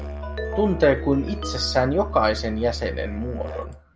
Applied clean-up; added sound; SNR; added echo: none; Musical instrument + Ringtone; 7 dB; none.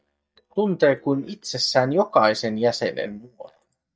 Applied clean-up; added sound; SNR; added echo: neural mask model DeepFilterNet 3.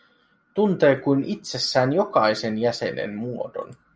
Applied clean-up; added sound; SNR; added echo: none; none; none; none.